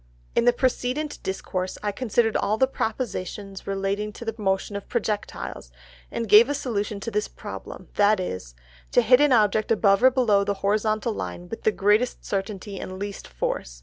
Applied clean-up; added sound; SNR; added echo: none; none; none; none.